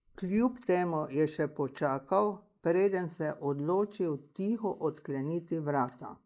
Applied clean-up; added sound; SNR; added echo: neural mask model Resemble Enhance denoiser.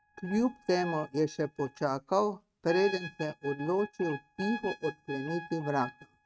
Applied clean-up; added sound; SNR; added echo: neural mask model RNNoise.